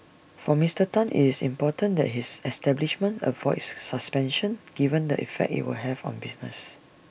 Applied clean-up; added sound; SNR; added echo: none; none; none; none.